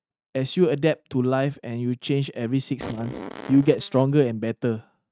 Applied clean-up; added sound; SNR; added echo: neural mask model RNNoise.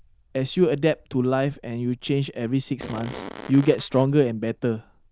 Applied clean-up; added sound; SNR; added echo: neural diffusion model UNIVERSE++.